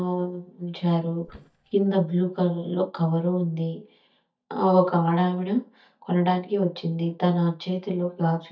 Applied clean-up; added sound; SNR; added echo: neural mask model DeepFilterNet 3.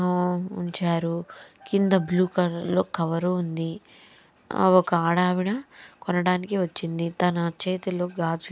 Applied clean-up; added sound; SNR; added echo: none; none; none; none.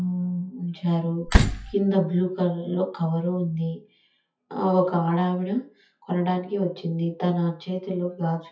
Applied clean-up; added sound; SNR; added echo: classical method WPE with log-MMSE.